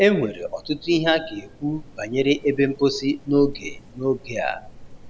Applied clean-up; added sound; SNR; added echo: none; Rain; 17 dB; none.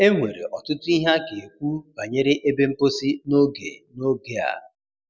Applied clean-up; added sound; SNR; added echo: none; none; none; none.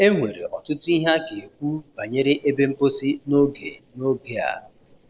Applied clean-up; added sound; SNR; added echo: neural separator model SepFormer DNS4.